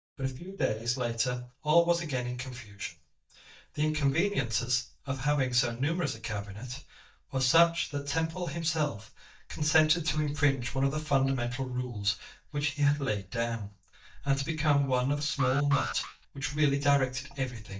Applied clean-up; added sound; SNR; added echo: neural mask model DeepFilterNet 3.